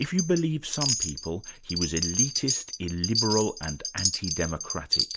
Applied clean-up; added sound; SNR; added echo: none; Wind chime; 1 dB; none.